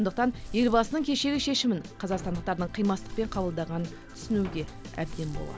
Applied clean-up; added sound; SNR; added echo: none; Dog + Slam; 13 dB; none.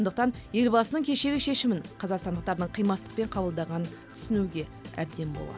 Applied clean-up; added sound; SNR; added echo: none; none; none; none.